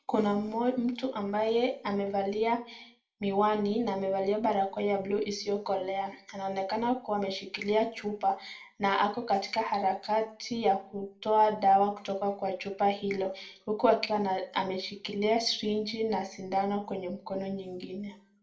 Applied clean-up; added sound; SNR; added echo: none; none; none; reverberation time 0.3 s.